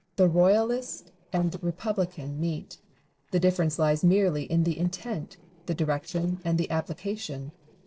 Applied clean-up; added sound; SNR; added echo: neural separator model SepFormer DNS4.